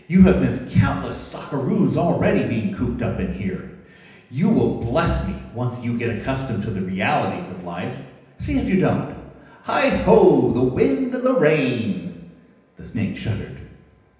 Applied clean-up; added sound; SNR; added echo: none; none; none; reverberation time 0.9 s.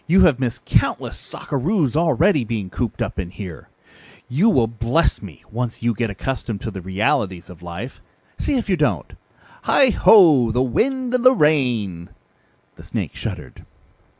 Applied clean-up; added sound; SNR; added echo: none; none; none; none.